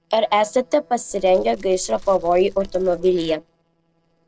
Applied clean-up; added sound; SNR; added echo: neural separator model SepFormer DNS4.